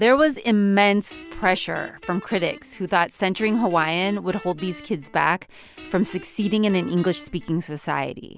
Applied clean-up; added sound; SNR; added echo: none; Guitar; 20 dB; none.